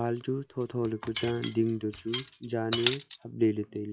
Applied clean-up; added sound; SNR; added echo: classical method log-MMSE.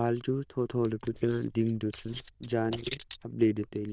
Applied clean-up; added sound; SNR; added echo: neural diffusion model UNIVERSE++.